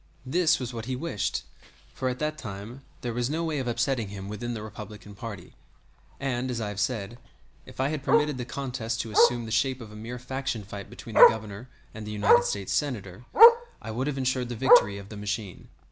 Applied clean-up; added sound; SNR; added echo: none; Bark; -2 dB; none.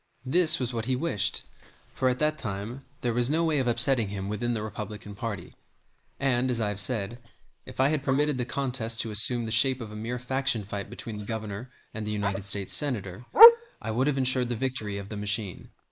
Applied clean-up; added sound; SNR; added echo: neural mask model Resemble Enhance denoiser.